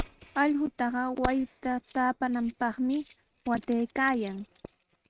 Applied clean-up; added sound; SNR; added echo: neural mask model RNNoise.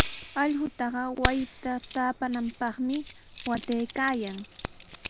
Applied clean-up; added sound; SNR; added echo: none; Keys jangling; 6 dB; none.